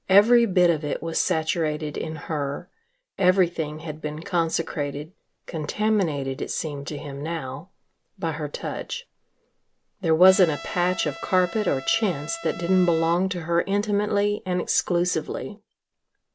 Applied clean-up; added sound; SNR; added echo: none; Trumpet; 15 dB; none.